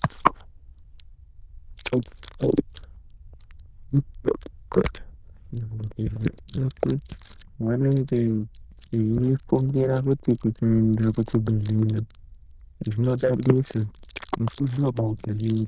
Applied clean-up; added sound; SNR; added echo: neural diffusion model UNIVERSE++.